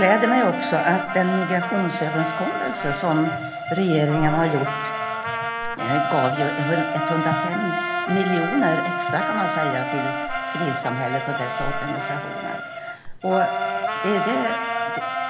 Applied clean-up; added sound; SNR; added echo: none; Bowed string instrument + Trumpet; 1 dB; none.